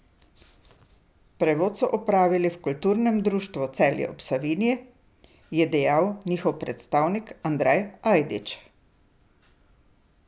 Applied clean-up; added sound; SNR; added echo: none; none; none; none.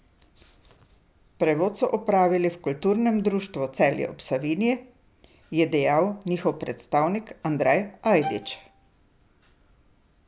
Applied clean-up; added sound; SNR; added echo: none; Bowed string instrument; 12 dB; none.